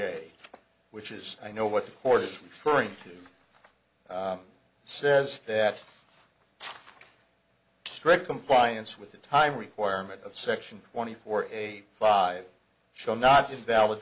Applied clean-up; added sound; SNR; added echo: none; none; none; none.